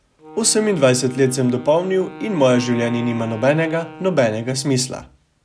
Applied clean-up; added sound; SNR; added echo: none; Wind instrument, woodwind instrument; 17 dB; none.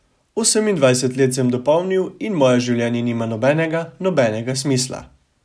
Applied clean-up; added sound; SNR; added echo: none; none; none; none.